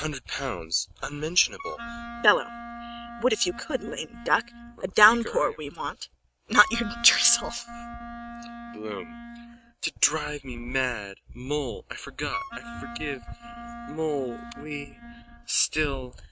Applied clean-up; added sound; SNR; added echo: neural mask model RNNoise.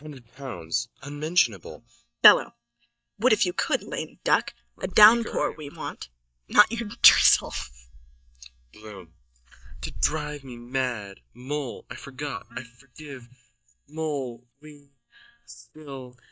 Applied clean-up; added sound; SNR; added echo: neural mask model DeepFilterNet 3.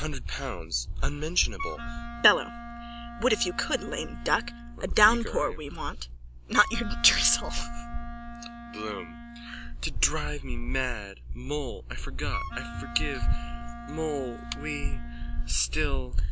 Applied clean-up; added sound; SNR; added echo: none; Wind instrument, woodwind instrument; 13 dB; none.